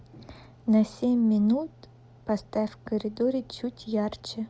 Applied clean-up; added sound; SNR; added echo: none; none; none; none.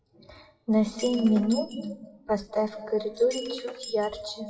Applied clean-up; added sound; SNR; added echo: classical method WPE with log-MMSE.